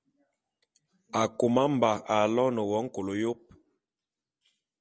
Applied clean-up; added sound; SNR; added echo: none; none; none; none.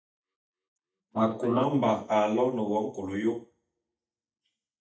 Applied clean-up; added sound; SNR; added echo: neural mask model DeepFilterNet 3.